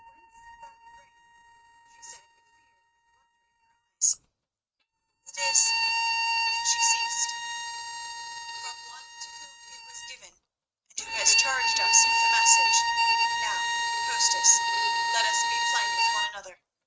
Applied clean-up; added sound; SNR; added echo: neural mask model RNNoise.